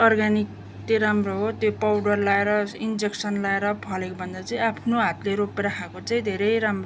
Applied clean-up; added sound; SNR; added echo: none; none; none; none.